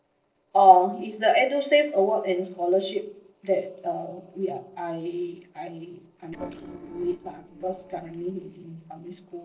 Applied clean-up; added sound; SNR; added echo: neural separator model SepFormer DNS4.